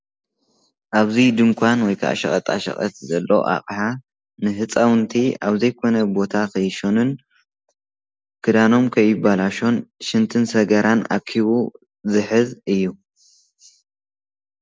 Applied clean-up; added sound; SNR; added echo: none; none; none; none.